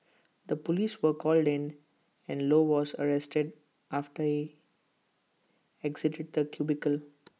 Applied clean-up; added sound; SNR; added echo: none; none; none; none.